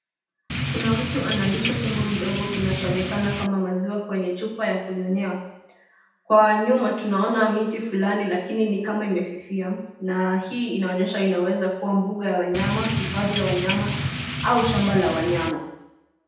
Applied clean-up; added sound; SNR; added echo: none; Drip / Rain; 2 dB; reverberation time 0.8 s.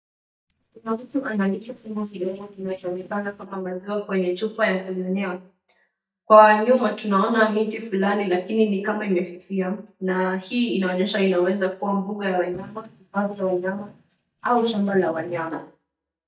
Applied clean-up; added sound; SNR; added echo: neural mask model DeepFilterNet 3.